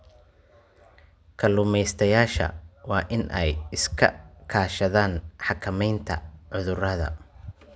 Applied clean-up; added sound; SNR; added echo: none; none; none; none.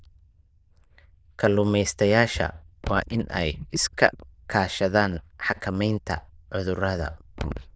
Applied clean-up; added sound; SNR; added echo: neural diffusion model UNIVERSE++.